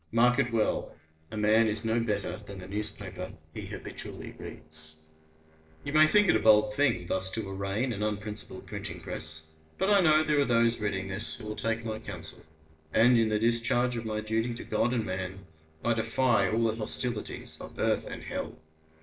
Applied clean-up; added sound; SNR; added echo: neural separator model SepFormer DNS4.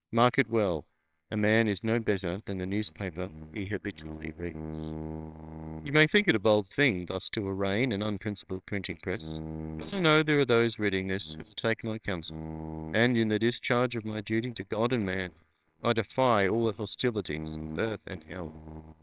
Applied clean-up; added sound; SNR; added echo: neural separator model SepFormer WHAMR!.